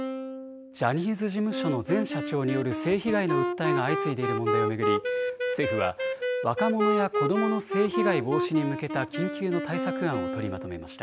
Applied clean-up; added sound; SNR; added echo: none; Wind instrument, woodwind instrument; 1 dB; none.